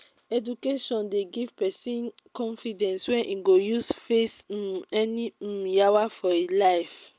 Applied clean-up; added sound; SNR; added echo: none; none; none; none.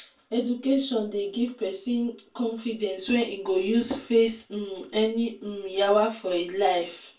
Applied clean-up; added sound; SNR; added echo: none; none; none; reverberation time 0.2 s.